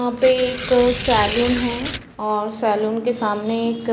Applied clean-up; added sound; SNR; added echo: none; Tearing; 7 dB; none.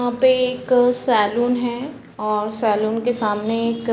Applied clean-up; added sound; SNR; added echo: none; none; none; none.